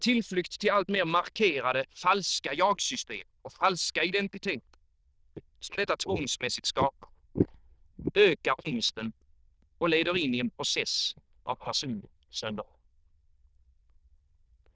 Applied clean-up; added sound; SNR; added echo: neural diffusion model UNIVERSE++.